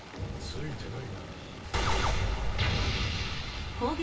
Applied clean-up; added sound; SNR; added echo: none; Stream; 19 dB; reverberation time 0.2 s.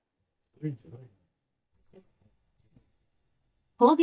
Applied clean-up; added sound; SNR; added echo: neural mask model DeepFilterNet 3.